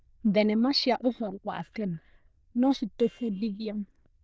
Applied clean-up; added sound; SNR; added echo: neural diffusion model UNIVERSE++.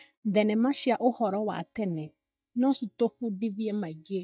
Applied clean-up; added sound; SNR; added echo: neural mask model DeepFilterNet 3.